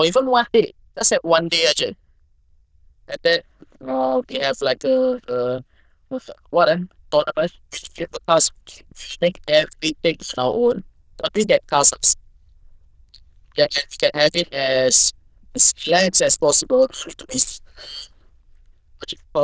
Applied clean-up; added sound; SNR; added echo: neural diffusion model UNIVERSE++.